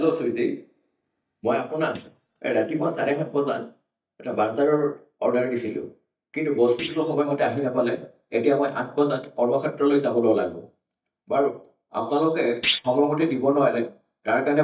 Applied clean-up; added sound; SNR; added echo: neural mask model DeepFilterNet 3.